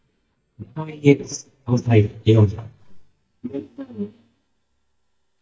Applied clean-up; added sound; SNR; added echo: neural mask model DeepFilterNet 3.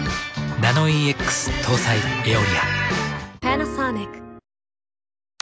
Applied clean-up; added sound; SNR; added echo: none; none; none; none.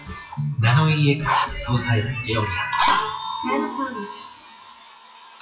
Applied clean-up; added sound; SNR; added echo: classical method WPE with log-MMSE.